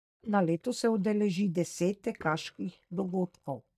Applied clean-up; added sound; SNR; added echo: neural mask model DeepFilterNet 3.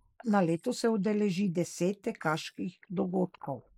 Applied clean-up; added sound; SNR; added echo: neural mask model Resemble Enhance denoiser.